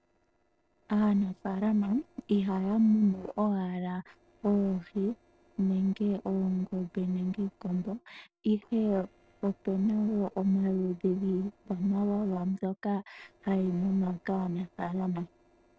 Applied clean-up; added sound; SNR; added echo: neural separator model SepFormer DNS4.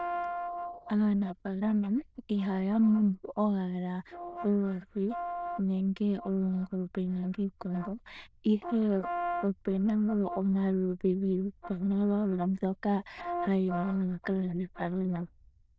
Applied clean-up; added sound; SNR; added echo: neural diffusion model UNIVERSE++.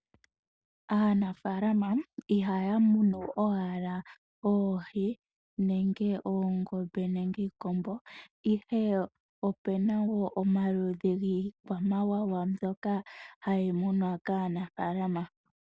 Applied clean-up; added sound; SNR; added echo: none; none; none; none.